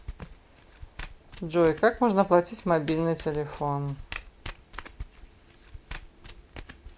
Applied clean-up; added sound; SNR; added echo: none; Domestic sounds, home sounds; 14 dB; none.